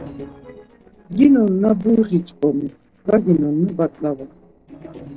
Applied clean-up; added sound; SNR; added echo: neural separator model SepFormer DNS4.